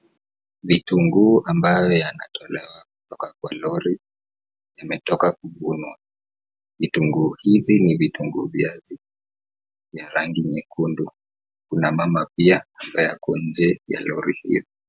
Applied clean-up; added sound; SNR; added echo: none; none; none; none.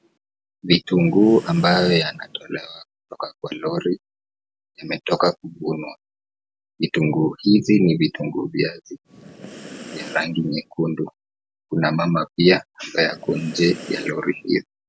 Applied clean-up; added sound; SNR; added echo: none; Breathing; 17 dB; none.